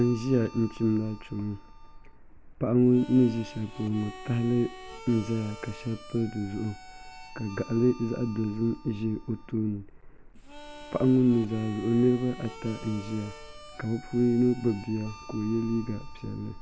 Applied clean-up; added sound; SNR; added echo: none; Harmonica; 19 dB; none.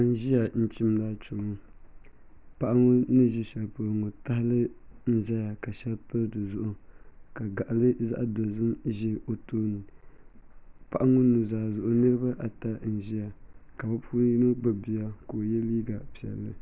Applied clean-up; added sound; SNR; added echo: none; none; none; none.